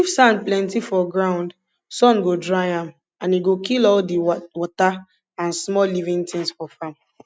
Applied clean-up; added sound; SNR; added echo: none; none; none; none.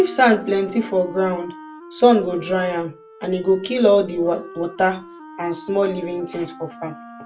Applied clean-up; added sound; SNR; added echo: none; Wind instrument, woodwind instrument; 18 dB; reverberation time 0.2 s.